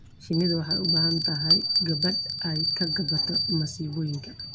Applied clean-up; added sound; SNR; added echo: none; Bell; -3 dB; none.